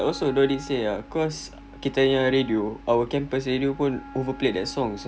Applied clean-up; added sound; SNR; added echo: none; Wind instrument, woodwind instrument; 18 dB; none.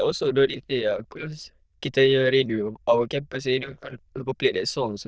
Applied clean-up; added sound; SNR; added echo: neural diffusion model UNIVERSE++.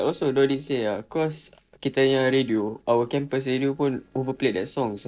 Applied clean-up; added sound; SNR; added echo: neural separator model SepFormer DNS4.